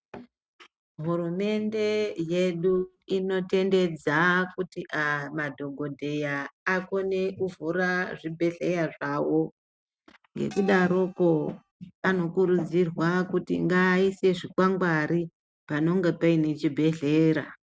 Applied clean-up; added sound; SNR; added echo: neural mask model RNNoise.